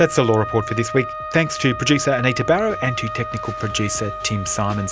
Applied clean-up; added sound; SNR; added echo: none; Wind instrument, woodwind instrument; 9 dB; none.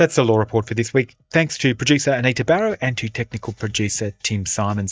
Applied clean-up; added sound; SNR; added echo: neural mask model DeepFilterNet 3.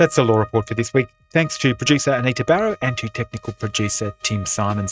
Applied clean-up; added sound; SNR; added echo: neural mask model RNNoise.